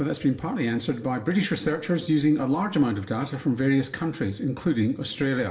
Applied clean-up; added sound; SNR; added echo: none; none; none; reverberation time 0.6 s.